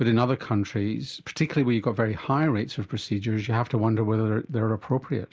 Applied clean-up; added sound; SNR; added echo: none; none; none; none.